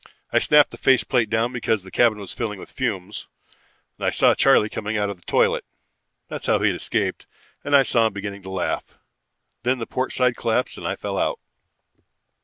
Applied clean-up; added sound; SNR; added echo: none; none; none; none.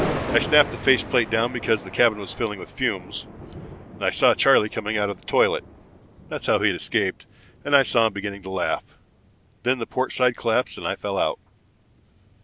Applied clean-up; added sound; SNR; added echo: none; Thunder; 12 dB; none.